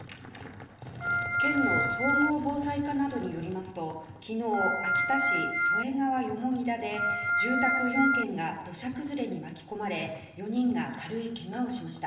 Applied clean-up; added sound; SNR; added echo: none; Organ; -4 dB; reverberation time 0.9 s.